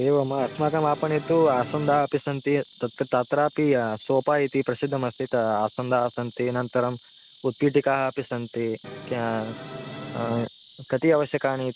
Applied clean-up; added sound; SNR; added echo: none; Insect + Musical instrument; 18 dB; none.